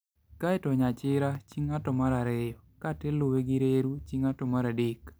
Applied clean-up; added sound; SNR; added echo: none; none; none; none.